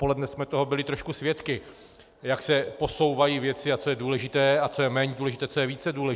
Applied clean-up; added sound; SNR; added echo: none; none; none; none.